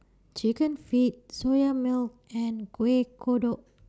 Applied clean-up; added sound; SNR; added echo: none; none; none; none.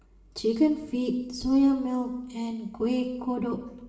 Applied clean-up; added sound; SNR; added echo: none; none; none; reverberation time 1.1 s.